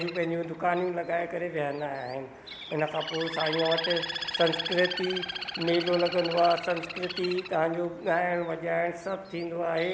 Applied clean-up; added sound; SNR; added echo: none; Bird; 9 dB; none.